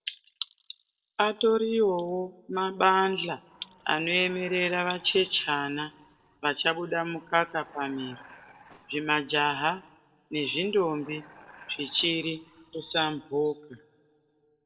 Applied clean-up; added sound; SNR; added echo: neural separator model SepFormer DNS4.